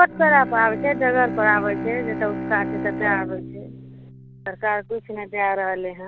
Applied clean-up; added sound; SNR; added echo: none; Bowed string instrument; 8 dB; none.